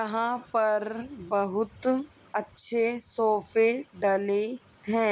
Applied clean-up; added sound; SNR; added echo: none; none; none; none.